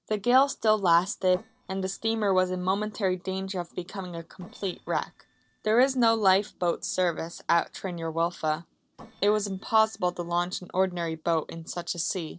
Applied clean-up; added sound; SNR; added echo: neural separator model SepFormer DNS4.